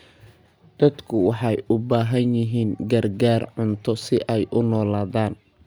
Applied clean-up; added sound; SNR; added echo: none; none; none; none.